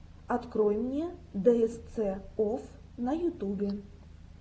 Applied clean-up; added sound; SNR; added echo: none; none; none; none.